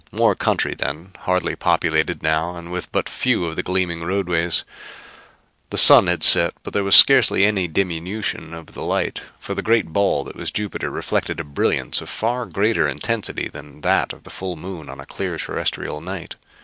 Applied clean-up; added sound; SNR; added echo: none; none; none; none.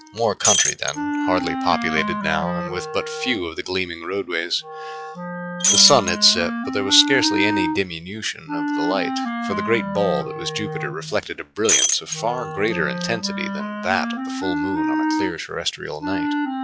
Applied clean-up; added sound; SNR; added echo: classical method log-MMSE.